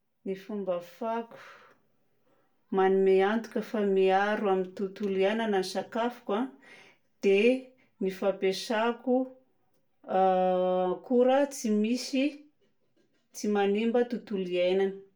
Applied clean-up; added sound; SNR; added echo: none; none; none; reverberation time 0.2 s.